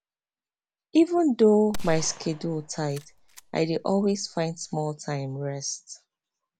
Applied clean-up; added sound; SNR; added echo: none; Gunshot, gunfire; 10 dB; none.